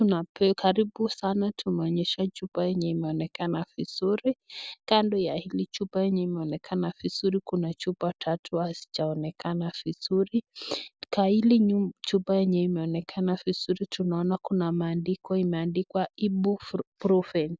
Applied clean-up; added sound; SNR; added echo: none; none; none; none.